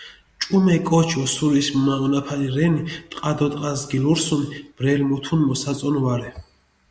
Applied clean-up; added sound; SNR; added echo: none; none; none; none.